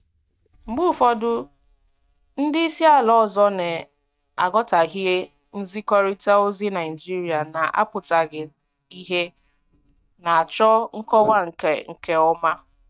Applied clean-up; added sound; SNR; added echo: neural mask model DeepFilterNet 3.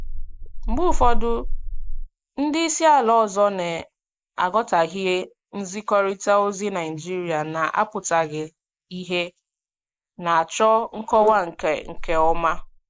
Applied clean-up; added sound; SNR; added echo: neural mask model Resemble Enhance denoiser.